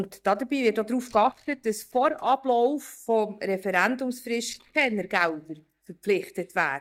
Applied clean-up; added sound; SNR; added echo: neural mask model DeepFilterNet 3.